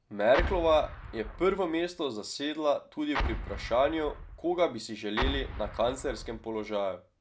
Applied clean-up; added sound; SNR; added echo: none; Explosion; 7 dB; none.